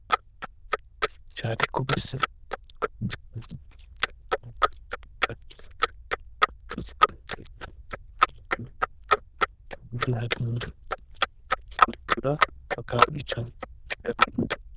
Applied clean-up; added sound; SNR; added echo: neural diffusion model UNIVERSE++.